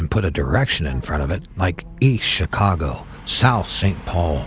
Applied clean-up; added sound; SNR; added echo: none; none; none; none.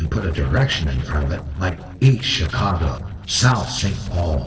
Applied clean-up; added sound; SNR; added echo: neural separator model SepFormer DNS4.